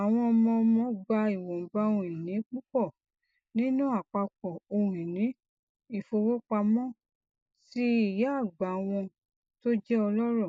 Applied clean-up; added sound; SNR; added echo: neural mask model Resemble Enhance denoiser.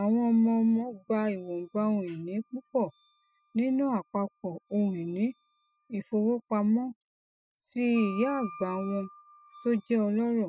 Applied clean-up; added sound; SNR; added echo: classical method spectral subtraction.